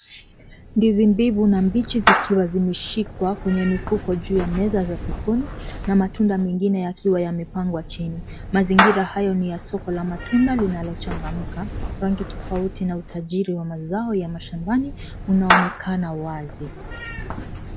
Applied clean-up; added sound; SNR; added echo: none; Meow / Clapping; 6 dB; none.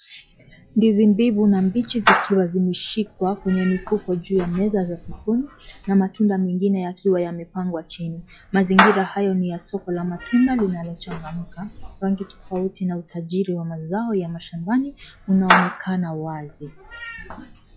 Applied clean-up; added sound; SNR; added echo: classical method log-MMSE.